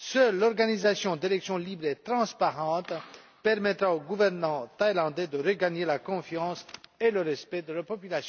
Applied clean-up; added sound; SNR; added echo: none; none; none; none.